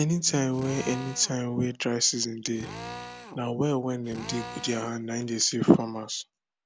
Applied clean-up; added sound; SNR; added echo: none; Drill; 14 dB; none.